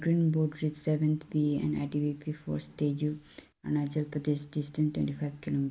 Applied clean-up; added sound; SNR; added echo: none; none; none; none.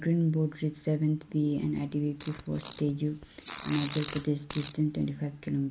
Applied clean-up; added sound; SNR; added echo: none; Fart; 14 dB; none.